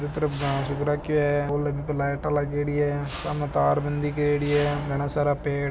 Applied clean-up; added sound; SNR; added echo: none; Insect / Frog + Mechanisms; 12 dB; none.